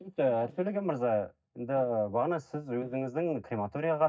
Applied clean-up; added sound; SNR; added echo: neural mask model DeepFilterNet 3.